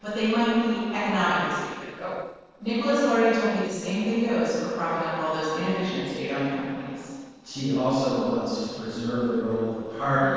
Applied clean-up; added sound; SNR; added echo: neural separator model SepFormer DNS4.